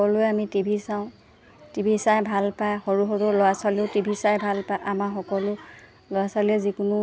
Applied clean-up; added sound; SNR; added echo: none; none; none; none.